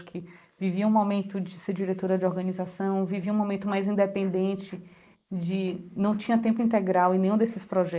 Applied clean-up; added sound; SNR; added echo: neural mask model Resemble Enhance denoiser.